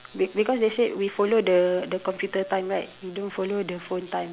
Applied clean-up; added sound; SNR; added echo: none; none; none; none.